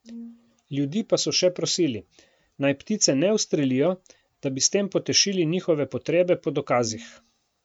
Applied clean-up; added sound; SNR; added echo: none; Brass instrument; 19 dB; none.